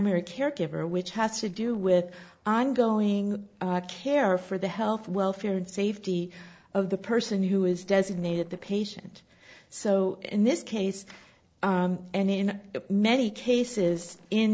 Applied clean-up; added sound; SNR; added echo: neural separator model SepFormer DNS4.